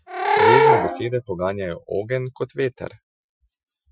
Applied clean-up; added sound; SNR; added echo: classical method Wiener filter.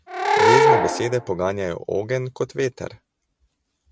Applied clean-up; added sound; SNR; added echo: none; Animal / Brass instrument; -5 dB; none.